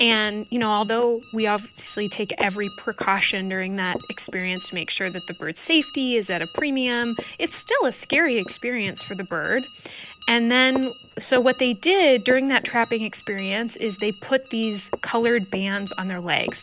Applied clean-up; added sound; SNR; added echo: none; Walk, footsteps + Bell; 13 dB; none.